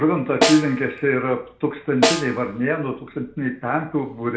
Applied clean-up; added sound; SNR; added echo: none; Snare drum; 3 dB; reverberation time 0.4 s.